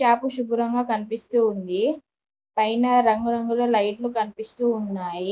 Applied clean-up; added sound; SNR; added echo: none; none; none; none.